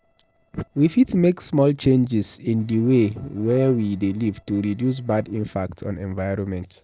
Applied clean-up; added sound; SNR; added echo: neural separator model SepFormer DNS4.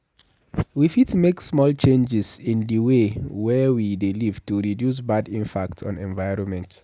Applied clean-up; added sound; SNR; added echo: none; none; none; none.